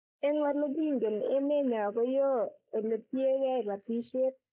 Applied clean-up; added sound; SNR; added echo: neural mask model Resemble Enhance denoiser.